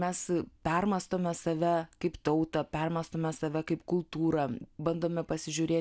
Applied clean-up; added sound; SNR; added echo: none; none; none; none.